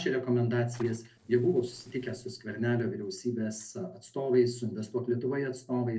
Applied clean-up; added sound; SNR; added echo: neural separator model SepFormer DNS4.